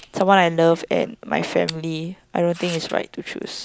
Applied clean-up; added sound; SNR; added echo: none; Tearing + Packing tape, duct tape / Tearing; 19 dB; none.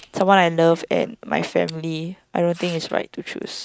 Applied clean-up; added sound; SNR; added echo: neural mask model RNNoise.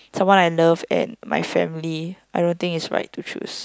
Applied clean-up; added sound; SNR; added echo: none; none; none; none.